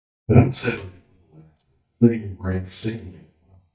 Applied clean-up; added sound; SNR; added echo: neural mask model DeepFilterNet 3.